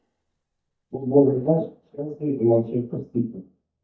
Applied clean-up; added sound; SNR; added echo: neural mask model DeepFilterNet 3.